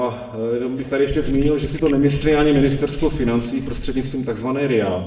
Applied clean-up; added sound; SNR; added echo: none; Writing; 8 dB; reverberation time 0.8 s.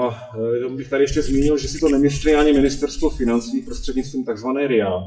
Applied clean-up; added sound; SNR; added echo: classical method WPE with log-MMSE.